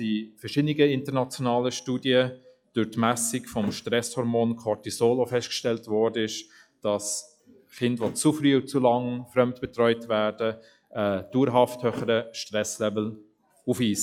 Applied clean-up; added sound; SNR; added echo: classical method log-MMSE.